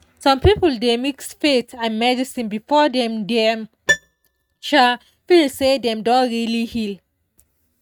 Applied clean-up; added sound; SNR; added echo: neural mask model RNNoise.